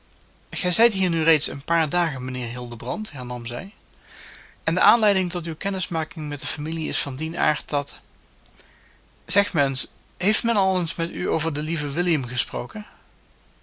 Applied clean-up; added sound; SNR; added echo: none; none; none; none.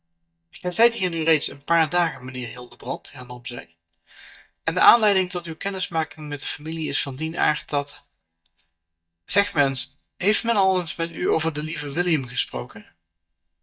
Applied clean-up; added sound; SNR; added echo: neural mask model DeepFilterNet 3.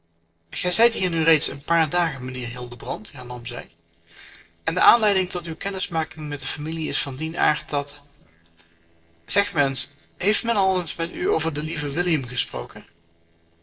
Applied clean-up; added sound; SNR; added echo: neural separator model SepFormer DNS4.